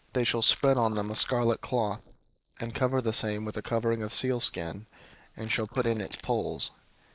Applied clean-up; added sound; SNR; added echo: neural mask model Resemble Enhance denoiser.